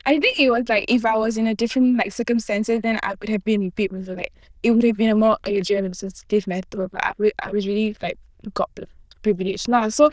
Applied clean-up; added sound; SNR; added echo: neural diffusion model UNIVERSE++.